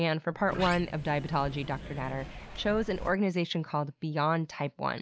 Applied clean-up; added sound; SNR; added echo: none; Sliding door; 10 dB; none.